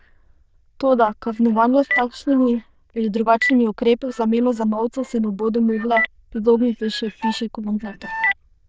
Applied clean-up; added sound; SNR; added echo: neural diffusion model UNIVERSE++.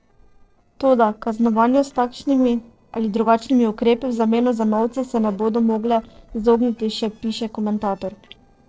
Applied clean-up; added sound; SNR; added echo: neural separator model SepFormer DNS4.